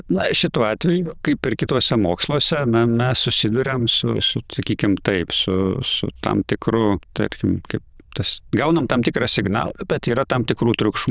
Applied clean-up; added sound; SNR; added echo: neural diffusion model UNIVERSE++.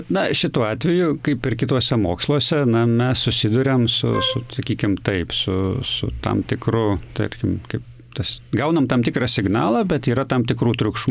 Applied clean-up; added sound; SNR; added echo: none; Wind instrument, woodwind instrument; 11 dB; none.